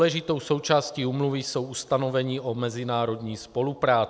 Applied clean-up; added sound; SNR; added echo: none; none; none; none.